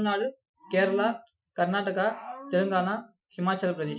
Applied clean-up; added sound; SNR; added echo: classical method Wiener filter.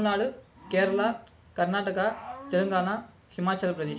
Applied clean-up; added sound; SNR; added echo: none; Cricket / Growling; 15 dB; none.